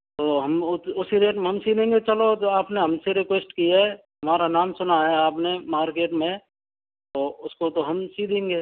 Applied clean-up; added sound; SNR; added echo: none; none; none; none.